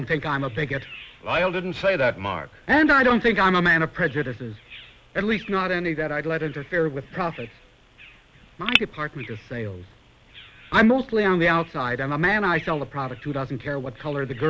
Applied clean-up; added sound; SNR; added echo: none; Bird vocalization, bird call, bird song; 14 dB; none.